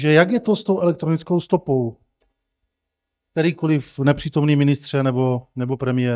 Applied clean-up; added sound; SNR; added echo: neural mask model DeepFilterNet 3.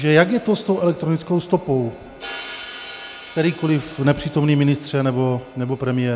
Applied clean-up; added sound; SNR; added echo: none; Crash cymbal; 19 dB; none.